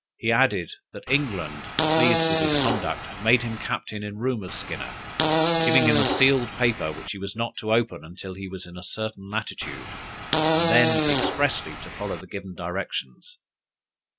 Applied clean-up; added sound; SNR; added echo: none; Fart; -4 dB; none.